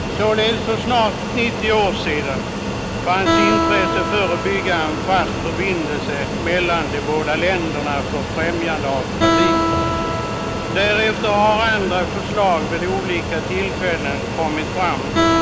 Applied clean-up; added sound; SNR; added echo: none; Guitar + Fixed-wing aircraft, airplane; 0 dB; none.